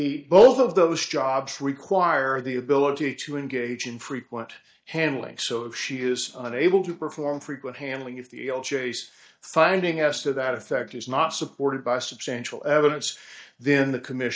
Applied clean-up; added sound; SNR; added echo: neural mask model DeepFilterNet 3.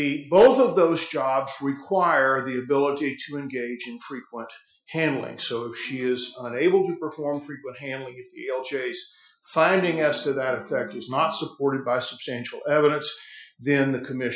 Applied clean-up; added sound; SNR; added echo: classical method Wiener filter.